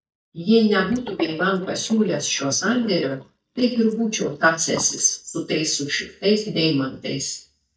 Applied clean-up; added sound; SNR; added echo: neural mask model DeepFilterNet 3.